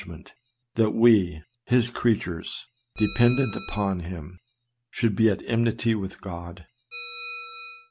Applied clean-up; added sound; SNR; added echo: none; Bell; 17 dB; none.